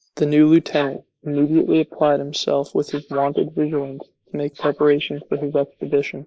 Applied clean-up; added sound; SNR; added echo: neural mask model Resemble Enhance denoiser.